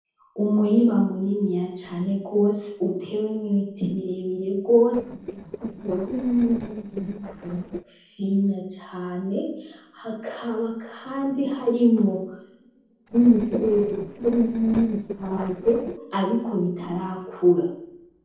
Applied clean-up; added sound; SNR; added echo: neural separator model SepFormer DNS4.